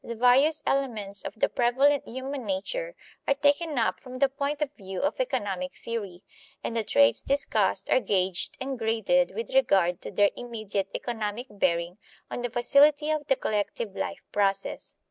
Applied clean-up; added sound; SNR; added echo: none; none; none; none.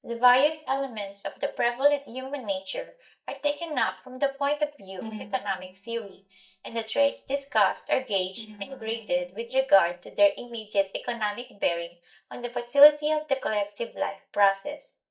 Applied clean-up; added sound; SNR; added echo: neural mask model DeepFilterNet 3.